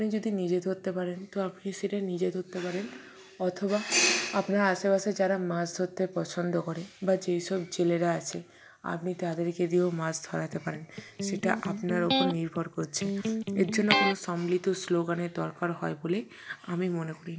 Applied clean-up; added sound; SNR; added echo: none; Electric guitar; 1 dB; none.